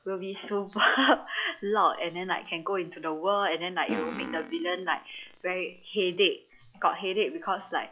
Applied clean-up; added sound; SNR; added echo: classical method log-MMSE.